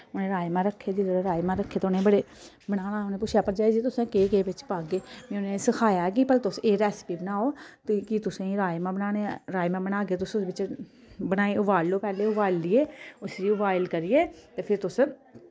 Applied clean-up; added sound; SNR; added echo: none; none; none; none.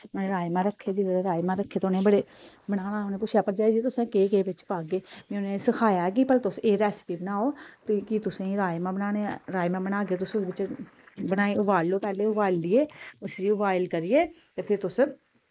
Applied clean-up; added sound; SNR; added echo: neural mask model Resemble Enhance denoiser.